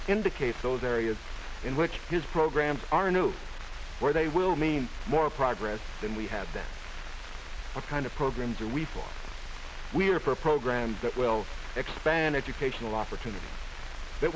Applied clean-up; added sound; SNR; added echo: none; none; none; none.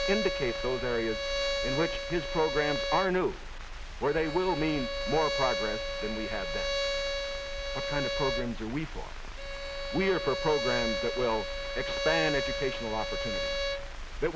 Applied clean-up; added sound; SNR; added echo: none; Bowed string instrument; 3 dB; none.